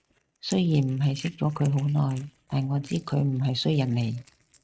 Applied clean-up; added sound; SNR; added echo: neural mask model RNNoise.